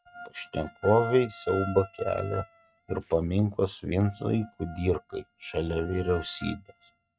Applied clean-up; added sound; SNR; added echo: neural mask model RNNoise.